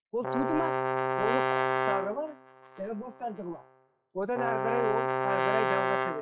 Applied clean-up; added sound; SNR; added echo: classical method log-MMSE.